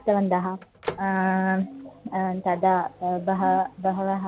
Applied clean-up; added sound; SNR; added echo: none; Microwave oven; 18 dB; none.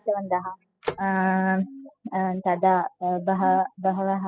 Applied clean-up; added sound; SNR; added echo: classical method spectral subtraction.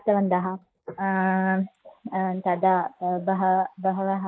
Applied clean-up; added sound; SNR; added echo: neural mask model Resemble Enhance denoiser.